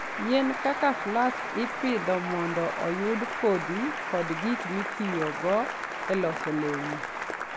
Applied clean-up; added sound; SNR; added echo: none; Applause; 4 dB; none.